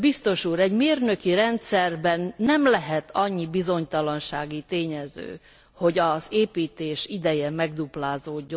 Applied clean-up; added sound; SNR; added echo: none; none; none; none.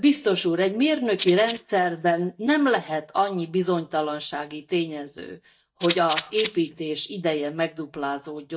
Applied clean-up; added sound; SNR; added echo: neural mask model DeepFilterNet 3.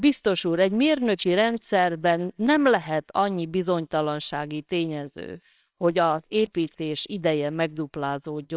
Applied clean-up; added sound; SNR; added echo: neural separator model SepFormer WHAMR!.